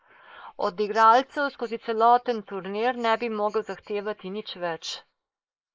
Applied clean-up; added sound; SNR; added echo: neural mask model Resemble Enhance denoiser.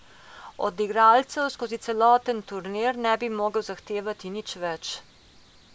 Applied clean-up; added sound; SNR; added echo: none; none; none; none.